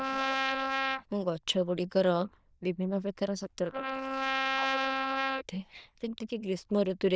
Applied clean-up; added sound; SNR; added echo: neural diffusion model UNIVERSE++.